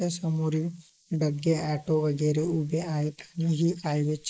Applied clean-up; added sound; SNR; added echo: neural mask model Resemble Enhance denoiser.